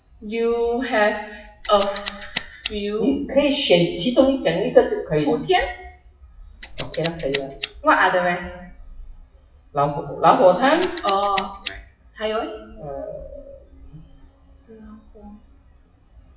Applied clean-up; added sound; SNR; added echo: classical method WPE with log-MMSE.